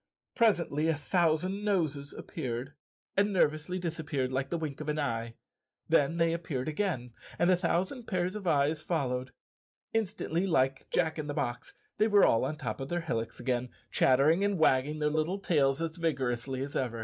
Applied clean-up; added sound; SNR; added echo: neural mask model Resemble Enhance denoiser.